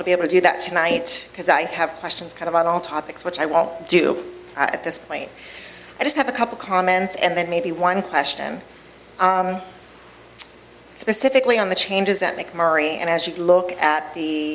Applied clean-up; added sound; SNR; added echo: none; none; none; none.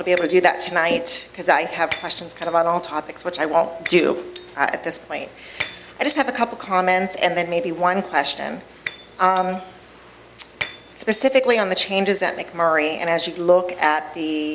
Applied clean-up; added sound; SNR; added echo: none; Shatter; 17 dB; none.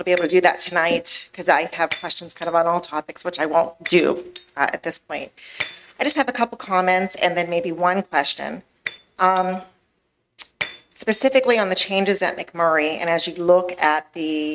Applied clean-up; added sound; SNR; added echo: neural mask model RNNoise.